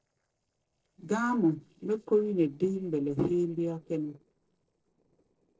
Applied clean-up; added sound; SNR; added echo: neural separator model SepFormer DNS4.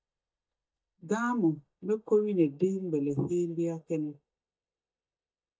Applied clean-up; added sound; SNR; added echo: neural mask model DeepFilterNet 3.